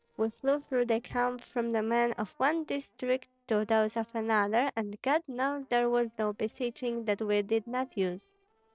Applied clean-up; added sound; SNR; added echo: neural separator model SepFormer DNS4.